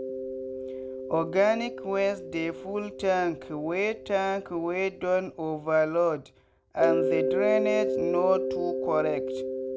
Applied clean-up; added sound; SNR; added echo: none; Mallet percussion; 4 dB; none.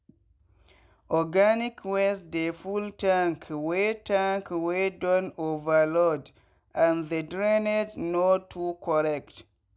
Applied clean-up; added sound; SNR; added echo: none; none; none; none.